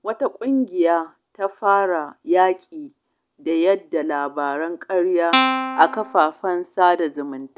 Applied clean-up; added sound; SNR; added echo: none; Guitar; 0 dB; none.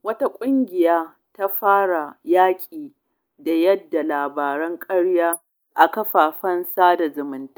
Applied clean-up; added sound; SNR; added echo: neural mask model Resemble Enhance denoiser.